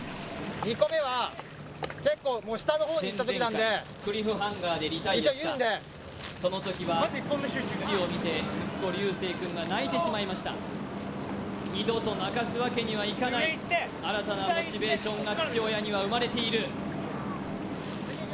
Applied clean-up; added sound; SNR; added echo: none; Crumpling, crinkling + Toilet flush / Water; 18 dB; none.